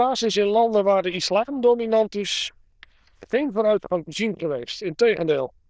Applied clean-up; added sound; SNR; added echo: neural diffusion model UNIVERSE++.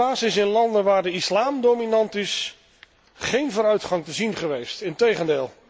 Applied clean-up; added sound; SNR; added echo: none; Wind instrument, woodwind instrument; 17 dB; none.